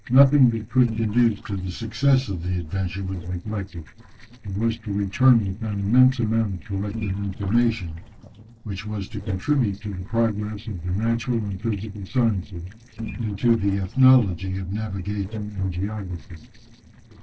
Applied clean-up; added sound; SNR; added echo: neural separator model SepFormer DNS4.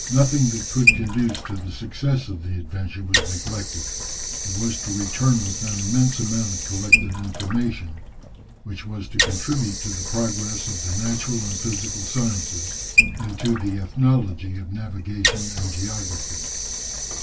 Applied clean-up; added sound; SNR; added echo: none; Sink (filling or washing) / Water; 2 dB; reverberation time 0.1 s.